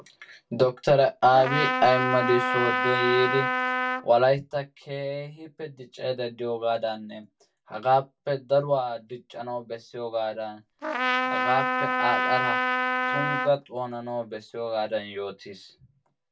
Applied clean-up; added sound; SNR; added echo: none; Trumpet; -1 dB; reverberation time 0.1 s.